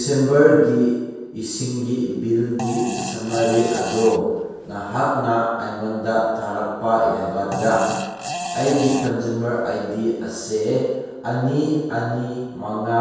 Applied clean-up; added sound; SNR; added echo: none; Fart; 9 dB; reverberation time 1.2 s.